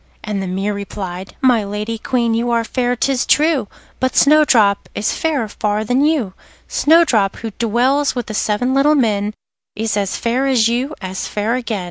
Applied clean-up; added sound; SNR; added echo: none; none; none; none.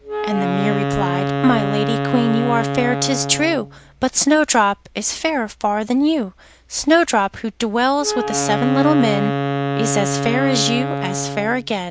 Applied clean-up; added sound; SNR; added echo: none; Wind instrument, woodwind instrument; 4 dB; none.